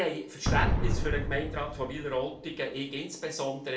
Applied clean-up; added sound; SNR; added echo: none; Boom; -2 dB; reverberation time 0.3 s.